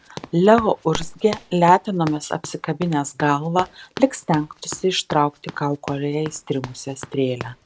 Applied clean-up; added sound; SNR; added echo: none; Run; 15 dB; none.